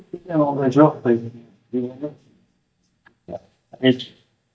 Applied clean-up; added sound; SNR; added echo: neural mask model DeepFilterNet 3.